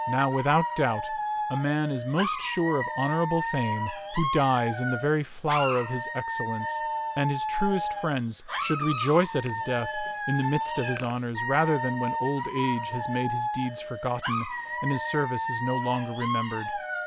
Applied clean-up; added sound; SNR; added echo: none; Alarm / Dog; 3 dB; none.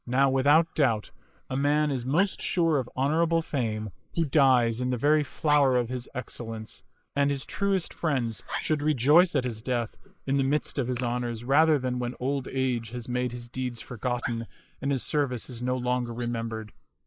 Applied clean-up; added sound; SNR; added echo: neural mask model Resemble Enhance denoiser.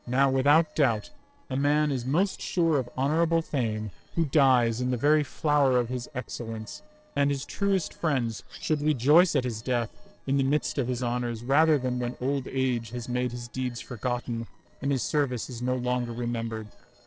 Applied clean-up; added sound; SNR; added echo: neural separator model SepFormer DNS4.